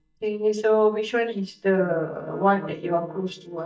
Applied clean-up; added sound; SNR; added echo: neural mask model DeepFilterNet 3.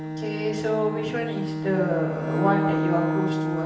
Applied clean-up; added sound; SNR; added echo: none; Bowed string instrument; 0 dB; reverberation time 0.7 s.